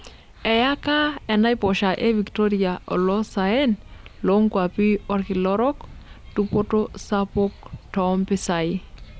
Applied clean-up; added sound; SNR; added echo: none; Wind; 20 dB; none.